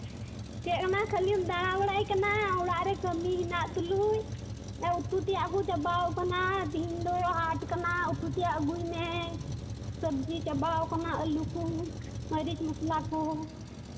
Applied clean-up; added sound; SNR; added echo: none; Truck; 7 dB; reverberation time 1.2 s.